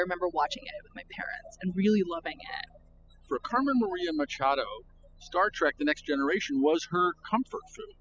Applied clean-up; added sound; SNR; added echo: classical method spectral subtraction.